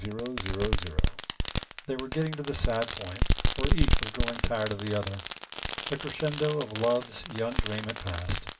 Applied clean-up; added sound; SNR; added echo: none; Fireworks; -3 dB; reverberation time 0.1 s.